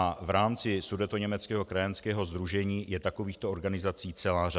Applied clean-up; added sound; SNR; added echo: none; none; none; none.